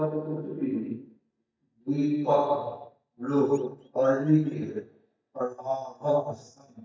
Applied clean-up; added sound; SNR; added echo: neural mask model DeepFilterNet 3.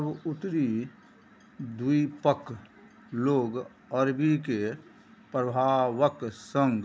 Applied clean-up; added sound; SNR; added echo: none; none; none; none.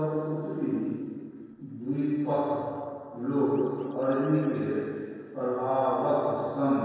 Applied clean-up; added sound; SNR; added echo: neural separator model SepFormer DNS4.